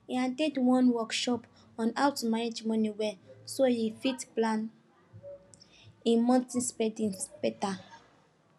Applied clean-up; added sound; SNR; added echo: none; none; none; none.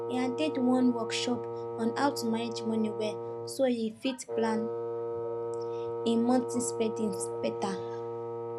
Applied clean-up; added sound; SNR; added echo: none; Wind instrument, woodwind instrument; 4 dB; none.